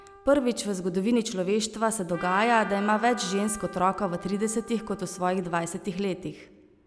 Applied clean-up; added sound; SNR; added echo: none; Wind instrument, woodwind instrument + Trumpet; 16 dB; none.